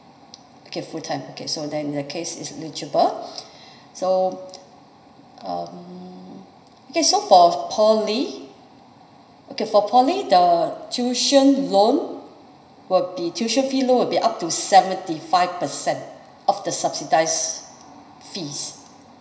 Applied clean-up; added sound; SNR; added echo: none; none; none; reverberation time 0.9 s.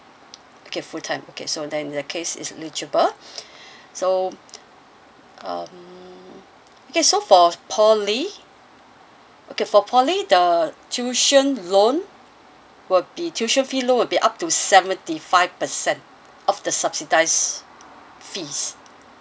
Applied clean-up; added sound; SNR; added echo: none; none; none; none.